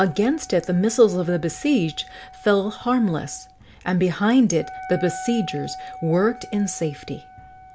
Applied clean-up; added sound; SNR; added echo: none; Wind instrument, woodwind instrument; 17 dB; none.